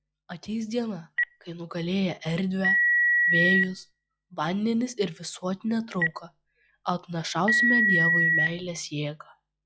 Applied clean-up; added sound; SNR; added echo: classical method log-MMSE.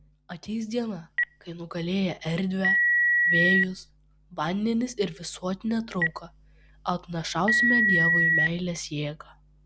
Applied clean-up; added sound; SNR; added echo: none; Telephone; -4 dB; none.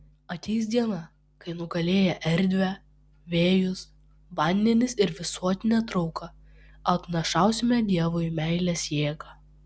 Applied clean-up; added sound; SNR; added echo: none; none; none; none.